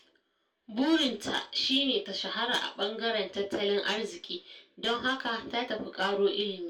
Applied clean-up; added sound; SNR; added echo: none; none; none; reverberation time 0.2 s.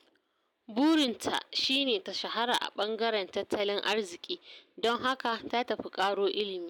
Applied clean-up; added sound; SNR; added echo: none; none; none; none.